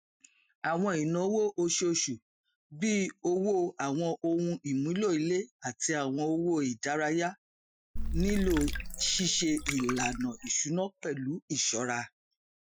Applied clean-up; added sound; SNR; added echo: classical method Wiener filter.